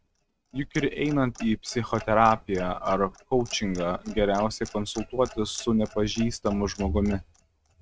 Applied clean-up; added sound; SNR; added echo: neural mask model RNNoise.